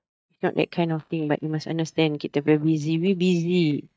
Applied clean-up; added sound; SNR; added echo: neural mask model DeepFilterNet 3.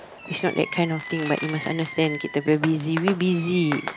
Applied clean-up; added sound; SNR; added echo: none; Fireworks; 10 dB; none.